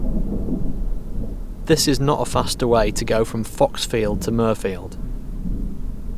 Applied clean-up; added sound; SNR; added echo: none; Thunder / Rain; 1 dB; none.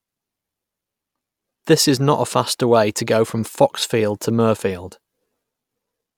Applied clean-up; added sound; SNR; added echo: none; none; none; none.